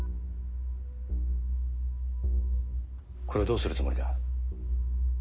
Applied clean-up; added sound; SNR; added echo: none; none; none; none.